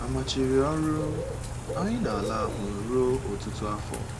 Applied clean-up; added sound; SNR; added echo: none; Bird / Rain; 4 dB; none.